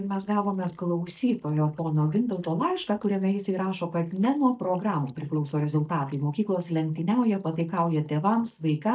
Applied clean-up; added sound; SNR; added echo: neural mask model DeepFilterNet 3.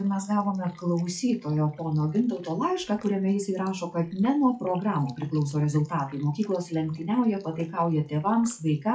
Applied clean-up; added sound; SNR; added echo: classical method WPE with log-MMSE.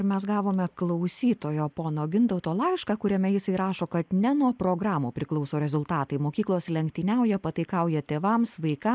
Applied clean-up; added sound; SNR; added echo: none; none; none; none.